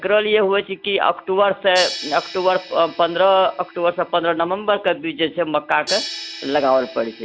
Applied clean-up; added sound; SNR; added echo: none; Crash cymbal; 15 dB; none.